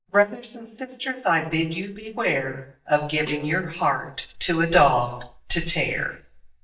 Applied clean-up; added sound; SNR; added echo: neural mask model DeepFilterNet 3.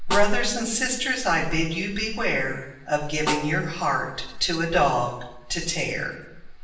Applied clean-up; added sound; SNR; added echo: none; Snare drum; 12 dB; reverberation time 0.7 s.